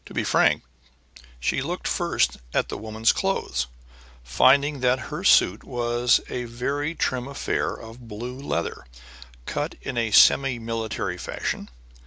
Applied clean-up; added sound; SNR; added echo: none; none; none; none.